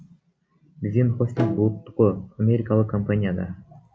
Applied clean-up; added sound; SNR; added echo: none; Bowed string instrument; 9 dB; none.